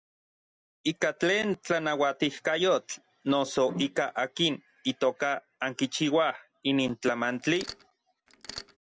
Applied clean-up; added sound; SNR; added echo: none; Mechanisms; 15 dB; none.